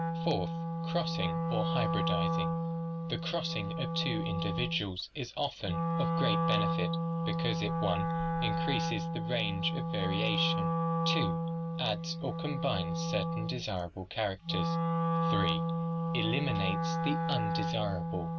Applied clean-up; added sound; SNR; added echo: none; Wind instrument, woodwind instrument; -4 dB; none.